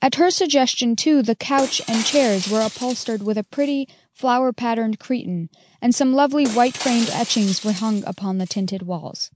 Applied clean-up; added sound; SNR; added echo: none; Shatter; 15 dB; none.